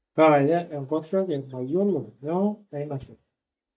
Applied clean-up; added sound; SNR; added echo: neural mask model DeepFilterNet 3.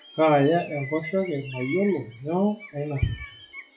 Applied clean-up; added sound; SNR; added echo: classical method WPE with log-MMSE.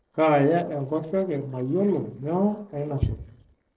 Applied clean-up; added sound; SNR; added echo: neural separator model SepFormer DNS4.